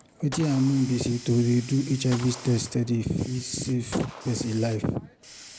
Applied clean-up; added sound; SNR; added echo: none; Hiss + Gunshot, gunfire; 17 dB; none.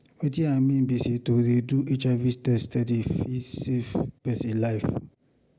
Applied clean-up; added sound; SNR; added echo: none; none; none; none.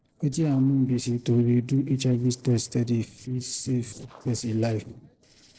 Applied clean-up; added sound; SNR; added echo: neural separator model SepFormer DNS4.